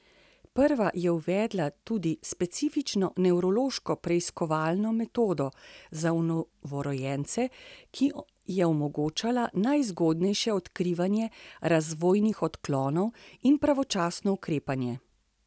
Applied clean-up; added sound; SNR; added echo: none; none; none; none.